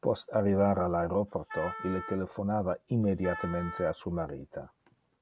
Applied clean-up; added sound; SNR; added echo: none; Wind instrument, woodwind instrument; 12 dB; none.